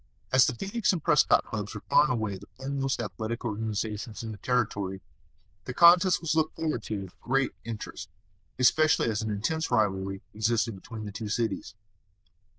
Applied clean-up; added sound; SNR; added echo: neural diffusion model UNIVERSE++.